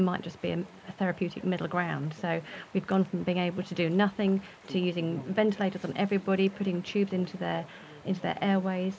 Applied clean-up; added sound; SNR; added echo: none; Chatter / Stream; 19 dB; none.